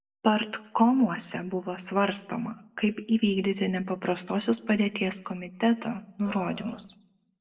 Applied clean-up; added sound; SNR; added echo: neural separator model SepFormer DNS4.